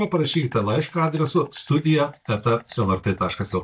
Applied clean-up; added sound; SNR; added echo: neural mask model DeepFilterNet 3.